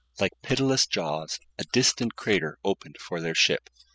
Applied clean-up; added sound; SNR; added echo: classical method spectral subtraction.